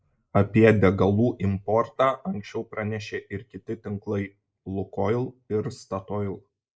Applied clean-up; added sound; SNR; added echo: neural mask model Resemble Enhance denoiser.